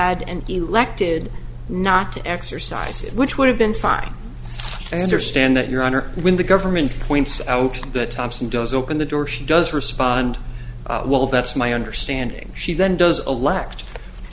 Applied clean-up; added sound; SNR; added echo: none; none; none; none.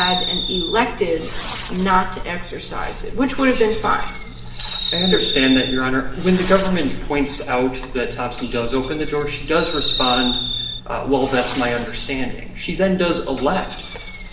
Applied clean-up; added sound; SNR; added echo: none; Fireworks; 8 dB; reverberation time 1.4 s.